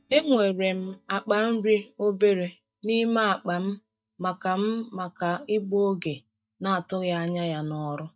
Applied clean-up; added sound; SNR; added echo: neural mask model DeepFilterNet 3.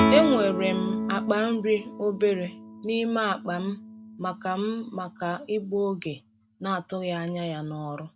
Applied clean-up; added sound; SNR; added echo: none; Guitar; 5 dB; none.